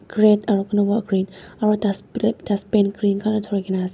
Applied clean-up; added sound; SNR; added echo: none; none; none; none.